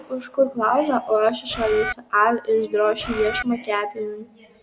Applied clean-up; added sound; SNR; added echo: none; Bird; 7 dB; none.